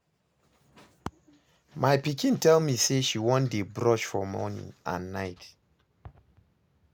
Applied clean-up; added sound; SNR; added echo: none; none; none; none.